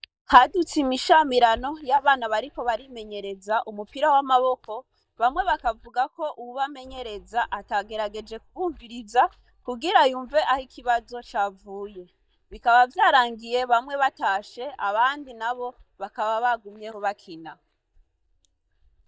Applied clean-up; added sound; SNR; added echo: neural mask model DeepFilterNet 3.